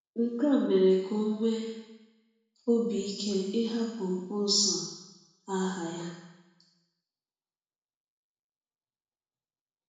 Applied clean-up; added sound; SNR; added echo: none; none; none; reverberation time 1.0 s.